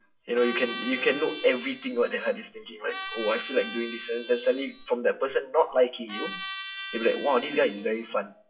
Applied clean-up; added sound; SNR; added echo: classical method WPE with log-MMSE.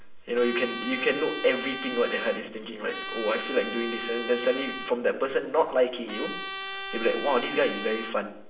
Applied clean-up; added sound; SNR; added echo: none; Trumpet; 8 dB; reverberation time 0.6 s.